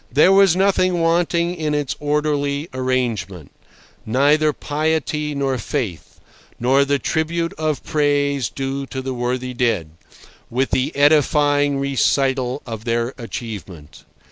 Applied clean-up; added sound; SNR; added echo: none; none; none; none.